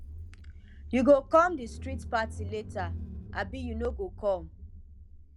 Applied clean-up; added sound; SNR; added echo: none; Engine / Car; 10 dB; none.